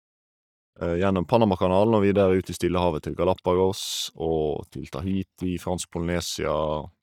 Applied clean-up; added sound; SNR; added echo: neural mask model DeepFilterNet 3.